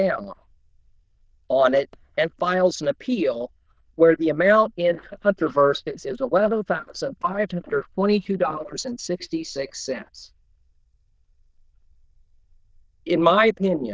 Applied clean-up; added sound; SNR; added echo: neural diffusion model UNIVERSE++.